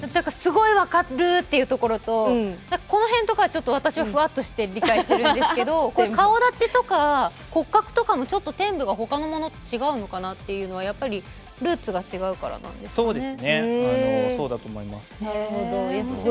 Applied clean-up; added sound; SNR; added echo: none; none; none; none.